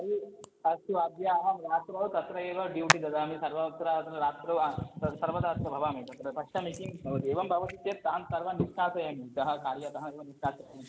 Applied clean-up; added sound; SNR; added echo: none; Hands; 7 dB; none.